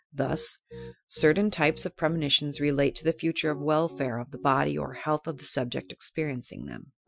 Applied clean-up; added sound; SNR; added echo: classical method Wiener filter.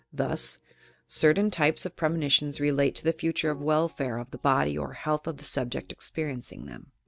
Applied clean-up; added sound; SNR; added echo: neural mask model DeepFilterNet 3.